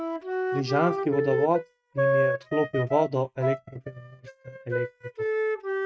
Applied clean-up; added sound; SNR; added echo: neural mask model RNNoise.